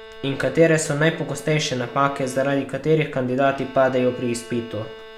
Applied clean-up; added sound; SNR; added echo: none; Bowed string instrument; 18 dB; none.